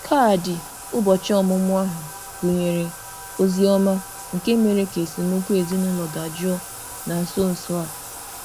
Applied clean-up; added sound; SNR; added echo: none; Bathtub (filling or washing); 14 dB; none.